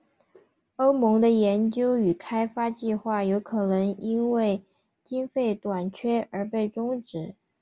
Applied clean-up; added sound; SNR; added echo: none; none; none; none.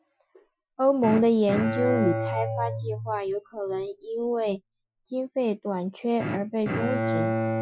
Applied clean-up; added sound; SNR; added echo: classical method Wiener filter.